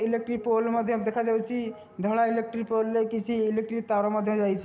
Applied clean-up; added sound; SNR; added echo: none; none; none; none.